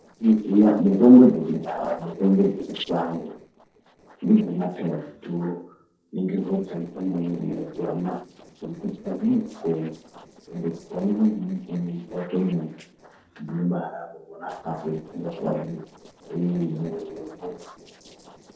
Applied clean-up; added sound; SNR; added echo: neural separator model SepFormer DNS4.